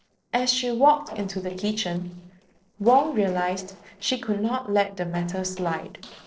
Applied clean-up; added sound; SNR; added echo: neural separator model SepFormer DNS4.